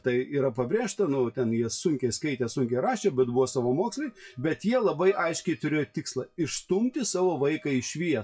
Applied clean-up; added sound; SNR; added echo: classical method WPE with log-MMSE.